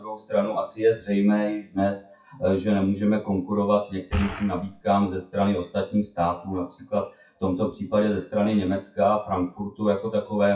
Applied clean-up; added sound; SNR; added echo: classical method WPE with log-MMSE.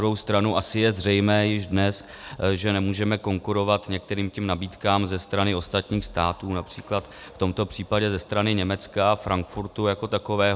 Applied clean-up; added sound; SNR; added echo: none; none; none; none.